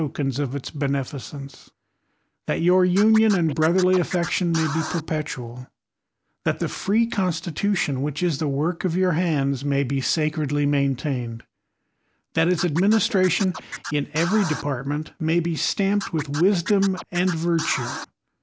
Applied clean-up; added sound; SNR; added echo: none; Scratching (performance technique); 11 dB; none.